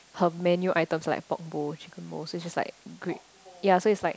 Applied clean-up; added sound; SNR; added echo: none; none; none; none.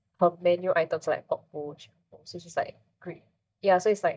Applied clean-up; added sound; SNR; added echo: neural mask model DeepFilterNet 3.